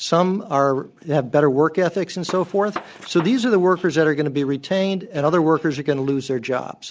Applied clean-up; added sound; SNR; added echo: none; Gunshot, gunfire; 16 dB; none.